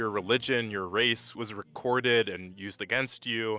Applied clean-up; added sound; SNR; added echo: none; none; none; none.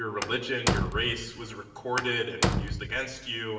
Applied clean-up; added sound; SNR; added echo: none; Slam; 0 dB; reverberation time 1.0 s.